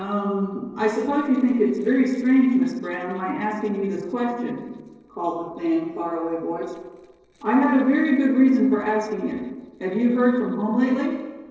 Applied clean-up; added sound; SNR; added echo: neural separator model SepFormer DNS4.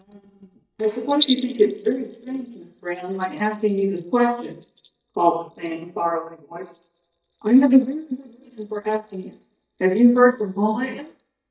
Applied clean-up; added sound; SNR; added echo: neural mask model DeepFilterNet 3.